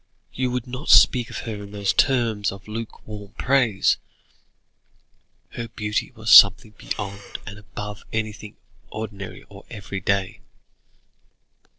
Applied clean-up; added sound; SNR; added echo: neural separator model SepFormer DNS4.